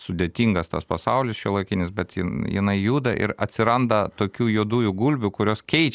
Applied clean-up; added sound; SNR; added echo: none; none; none; none.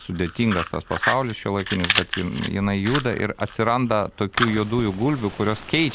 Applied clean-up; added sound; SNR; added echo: none; Fire; 7 dB; none.